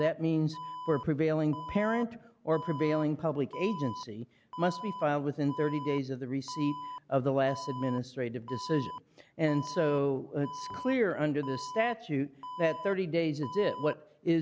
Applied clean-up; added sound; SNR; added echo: none; Alarm; 13 dB; none.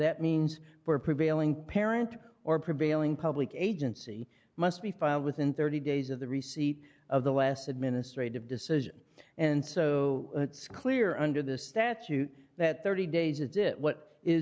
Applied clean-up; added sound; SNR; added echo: none; none; none; none.